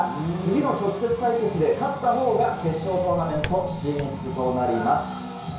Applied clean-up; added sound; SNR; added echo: none; Drawer open or close; 16 dB; reverberation time 0.6 s.